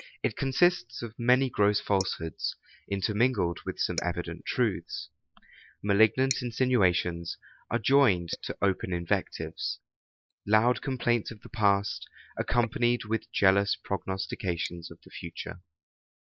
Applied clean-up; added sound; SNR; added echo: neural mask model Resemble Enhance denoiser.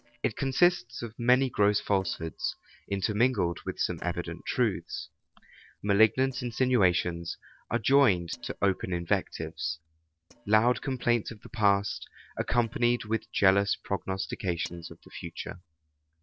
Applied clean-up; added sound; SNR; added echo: neural separator model SepFormer DNS4.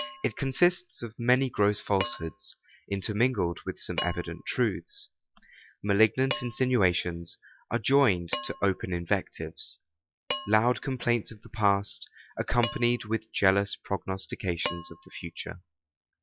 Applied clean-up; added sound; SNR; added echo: classical method log-MMSE.